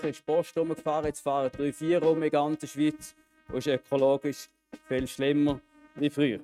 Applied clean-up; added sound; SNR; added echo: neural mask model RNNoise.